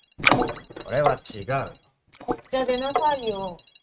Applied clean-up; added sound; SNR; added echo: neural mask model RNNoise.